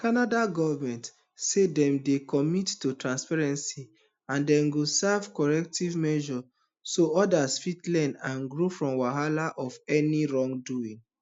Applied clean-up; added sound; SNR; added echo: none; none; none; none.